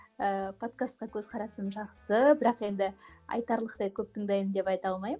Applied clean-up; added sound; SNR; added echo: none; none; none; none.